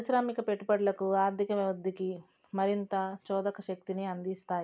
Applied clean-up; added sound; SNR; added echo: none; none; none; none.